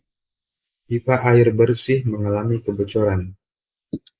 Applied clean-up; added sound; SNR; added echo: neural mask model Resemble Enhance denoiser.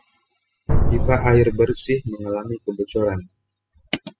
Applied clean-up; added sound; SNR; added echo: classical method spectral subtraction.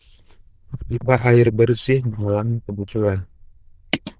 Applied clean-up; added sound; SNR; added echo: neural diffusion model UNIVERSE++.